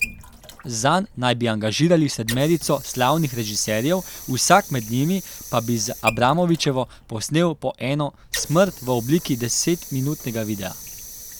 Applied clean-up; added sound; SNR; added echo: none; Sink (filling or washing) / Water; 14 dB; none.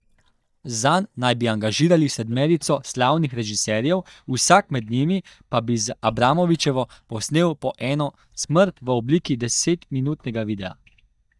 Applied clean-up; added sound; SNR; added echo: neural mask model DeepFilterNet 3.